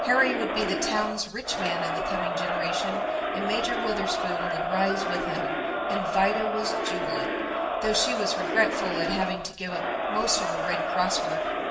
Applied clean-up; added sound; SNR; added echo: none; Crowd; -2 dB; reverberation time 0.9 s.